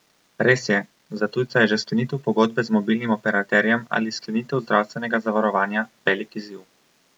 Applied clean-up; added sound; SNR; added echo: none; none; none; none.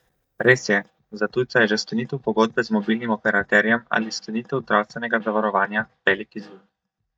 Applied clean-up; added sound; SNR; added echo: neural mask model DeepFilterNet 3.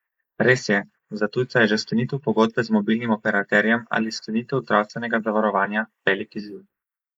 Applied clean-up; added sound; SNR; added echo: neural mask model Resemble Enhance denoiser.